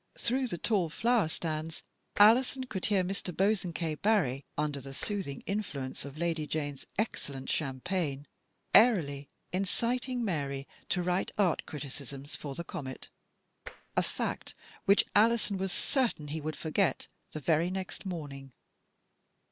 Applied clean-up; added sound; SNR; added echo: none; Tap; 16 dB; none.